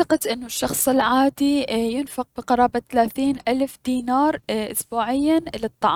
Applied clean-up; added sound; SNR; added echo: neural mask model RNNoise.